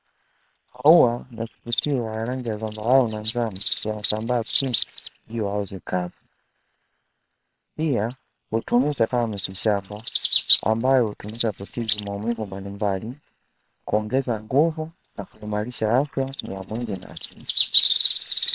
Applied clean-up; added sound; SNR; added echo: neural separator model SepFormer WHAM!.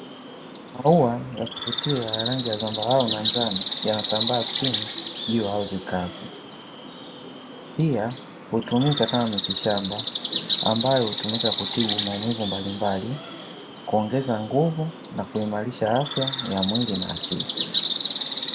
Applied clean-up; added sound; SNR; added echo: none; Bird; 4 dB; none.